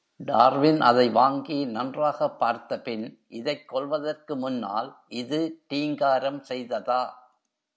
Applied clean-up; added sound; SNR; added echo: none; none; none; none.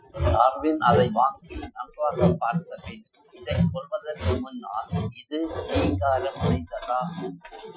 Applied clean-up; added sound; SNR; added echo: classical method Wiener filter.